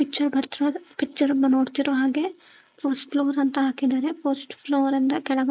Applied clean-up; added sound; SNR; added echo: neural mask model Resemble Enhance denoiser.